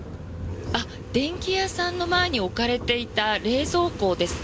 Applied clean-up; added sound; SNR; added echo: none; none; none; none.